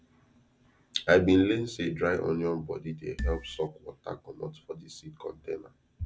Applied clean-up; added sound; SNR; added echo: none; Marimba, xylophone; 3 dB; none.